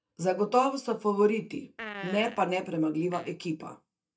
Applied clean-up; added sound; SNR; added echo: neural mask model DeepFilterNet 3.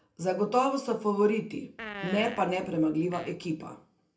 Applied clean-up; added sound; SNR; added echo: none; Fart; 13 dB; reverberation time 0.3 s.